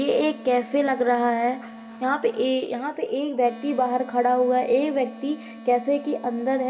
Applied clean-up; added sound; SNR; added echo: none; Wind instrument, woodwind instrument; 18 dB; reverberation time 1.5 s.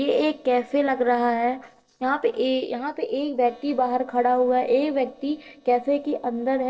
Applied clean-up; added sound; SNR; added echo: neural separator model SepFormer DNS4.